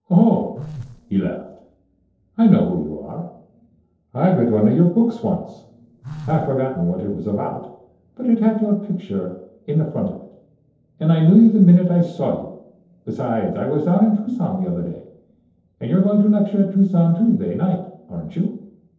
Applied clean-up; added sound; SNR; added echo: neural separator model SepFormer DNS4.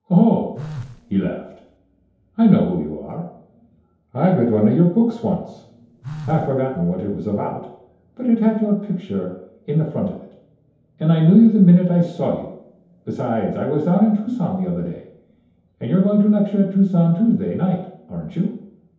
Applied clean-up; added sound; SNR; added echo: none; Telephone; 17 dB; reverberation time 0.8 s.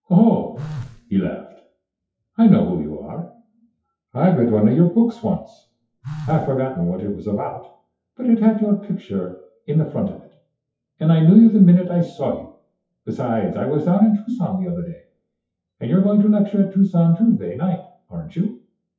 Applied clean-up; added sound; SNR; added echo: classical method WPE with log-MMSE.